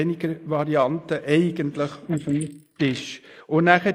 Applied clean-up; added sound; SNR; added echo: neural mask model Resemble Enhance denoiser.